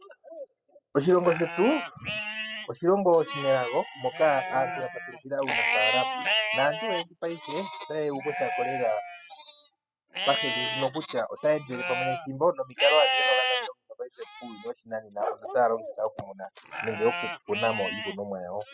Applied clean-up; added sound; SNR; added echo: classical method spectral subtraction.